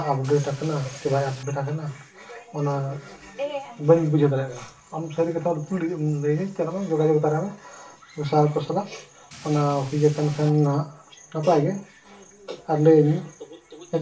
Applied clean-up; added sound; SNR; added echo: none; Rain; 19 dB; reverberation time 0.3 s.